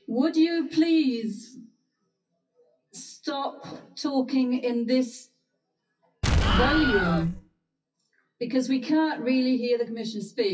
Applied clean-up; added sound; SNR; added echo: classical method WPE with log-MMSE.